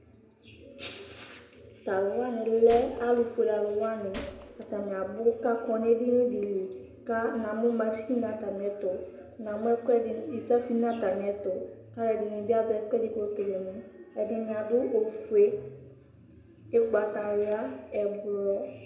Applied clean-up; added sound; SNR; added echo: none; Gunshot, gunfire; 17 dB; reverberation time 0.8 s.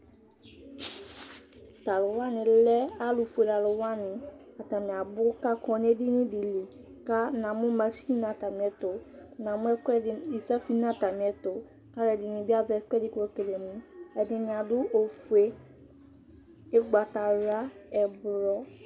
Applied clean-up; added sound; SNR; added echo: none; none; none; none.